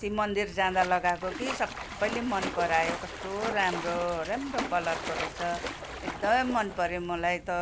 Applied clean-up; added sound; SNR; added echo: none; Splash, splatter; 7 dB; none.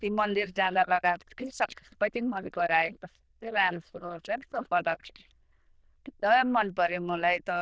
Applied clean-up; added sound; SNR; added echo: neural diffusion model UNIVERSE++.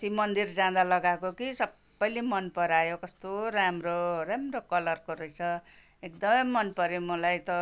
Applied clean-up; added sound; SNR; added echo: none; none; none; none.